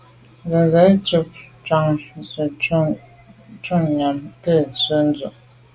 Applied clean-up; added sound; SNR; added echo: none; none; none; none.